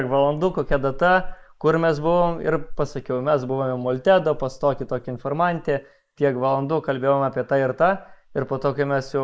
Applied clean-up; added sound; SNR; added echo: neural mask model Resemble Enhance denoiser.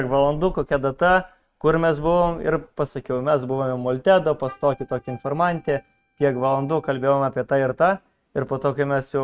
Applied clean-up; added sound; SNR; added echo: neural mask model RNNoise.